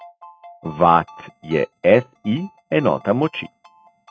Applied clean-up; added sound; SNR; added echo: neural mask model RNNoise.